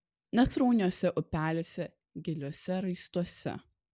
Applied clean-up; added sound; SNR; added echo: none; none; none; none.